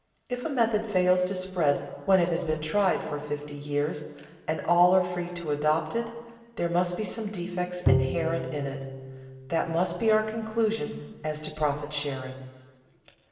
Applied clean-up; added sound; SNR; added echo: none; Bowed string instrument; 4 dB; reverberation time 1.4 s.